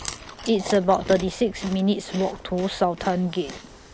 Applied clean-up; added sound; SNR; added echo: none; Chewing, mastication; 13 dB; none.